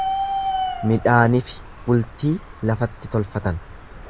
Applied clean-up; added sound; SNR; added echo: none; Bird; 7 dB; none.